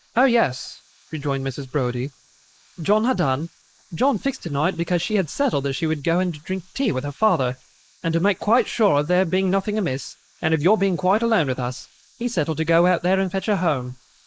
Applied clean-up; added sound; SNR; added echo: neural mask model Resemble Enhance denoiser.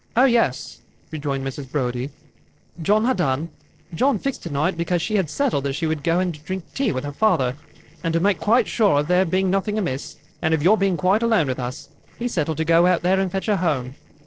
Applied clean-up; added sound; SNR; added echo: neural separator model SepFormer DNS4.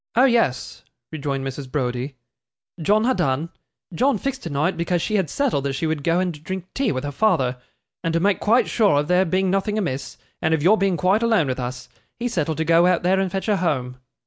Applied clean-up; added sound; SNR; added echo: none; none; none; none.